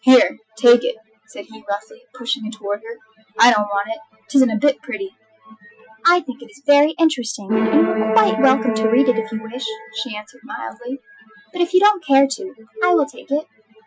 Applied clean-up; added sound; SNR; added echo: classical method Wiener filter.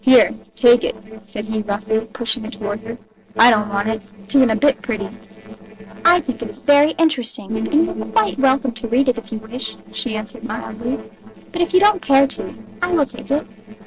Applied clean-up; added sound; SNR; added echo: neural separator model SepFormer DNS4.